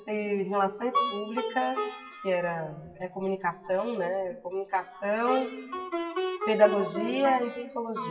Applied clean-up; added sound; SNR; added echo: classical method WPE with log-MMSE.